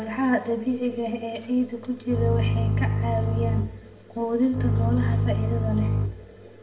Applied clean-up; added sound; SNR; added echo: none; Bowed string instrument; -3 dB; reverberation time 0.6 s.